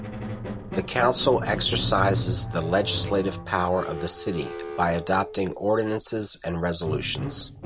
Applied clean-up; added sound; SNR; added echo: none; Squeak; 10 dB; none.